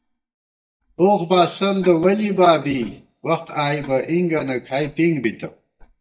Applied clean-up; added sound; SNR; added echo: neural mask model DeepFilterNet 3.